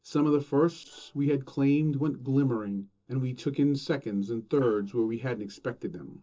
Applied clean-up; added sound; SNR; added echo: neural separator model SepFormer DNS4.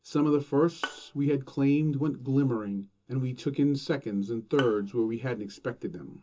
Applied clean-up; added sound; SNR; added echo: none; Bowed string instrument; 16 dB; reverberation time 0.2 s.